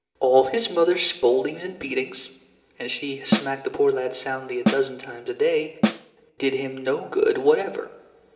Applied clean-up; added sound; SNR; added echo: none; Snare drum; 0 dB; reverberation time 1.2 s.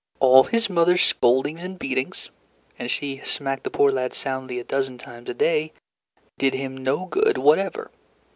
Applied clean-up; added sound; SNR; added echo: none; none; none; none.